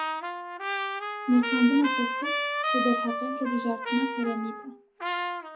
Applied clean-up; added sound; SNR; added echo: none; Trumpet; 2 dB; reverberation time 0.3 s.